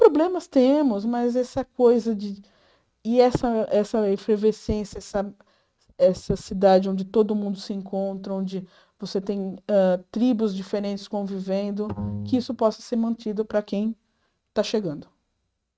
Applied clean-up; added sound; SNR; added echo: neural mask model RNNoise.